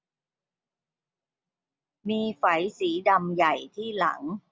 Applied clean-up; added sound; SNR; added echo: none; none; none; none.